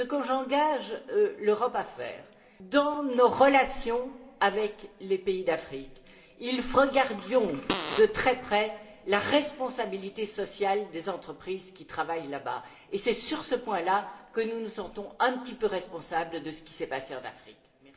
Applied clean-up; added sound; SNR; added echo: none; Fart; 5 dB; reverberation time 2.6 s.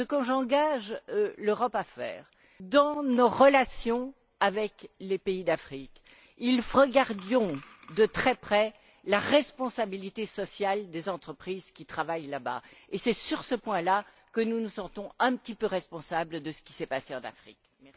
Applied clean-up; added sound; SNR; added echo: none; none; none; none.